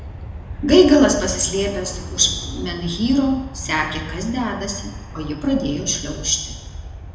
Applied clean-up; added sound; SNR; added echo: none; Aircraft; 11 dB; reverberation time 0.9 s.